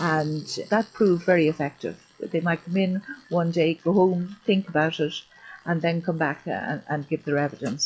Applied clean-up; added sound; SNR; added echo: classical method log-MMSE.